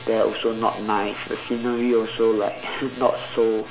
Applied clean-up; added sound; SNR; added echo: none; none; none; none.